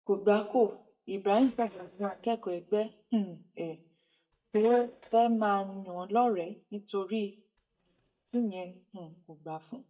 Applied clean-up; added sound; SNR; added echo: neural mask model DeepFilterNet 3.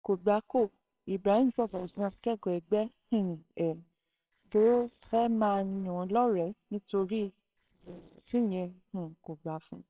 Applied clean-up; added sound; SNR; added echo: neural separator model SepFormer WHAMR!.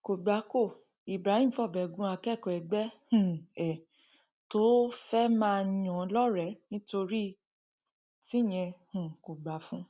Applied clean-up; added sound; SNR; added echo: none; none; none; none.